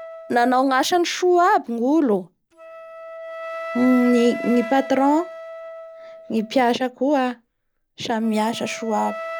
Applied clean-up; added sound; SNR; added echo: none; Wind instrument, woodwind instrument; 14 dB; none.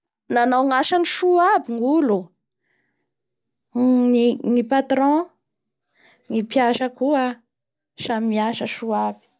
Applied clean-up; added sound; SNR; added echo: none; none; none; none.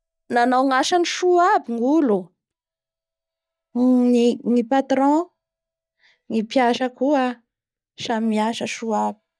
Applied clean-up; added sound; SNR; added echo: neural mask model DeepFilterNet 3.